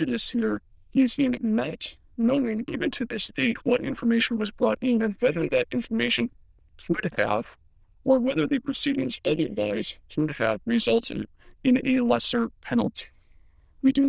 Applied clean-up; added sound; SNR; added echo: neural diffusion model UNIVERSE++.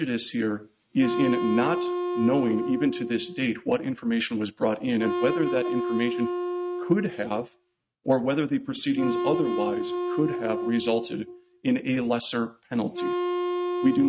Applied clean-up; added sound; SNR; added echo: neural mask model RNNoise.